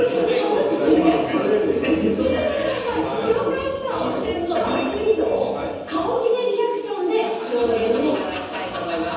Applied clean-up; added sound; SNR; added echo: none; none; none; reverberation time 1.1 s.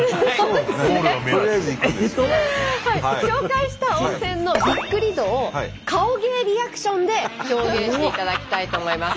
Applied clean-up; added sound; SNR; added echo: none; none; none; none.